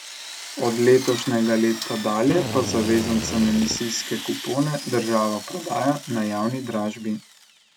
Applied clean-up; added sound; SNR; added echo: none; Drill + Drill; 10 dB; none.